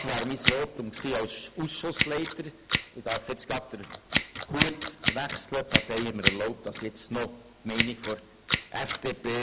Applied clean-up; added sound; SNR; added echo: none; Scissors; -1 dB; none.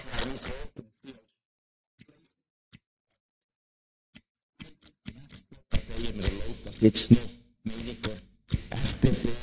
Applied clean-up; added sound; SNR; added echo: neural mask model DeepFilterNet 3.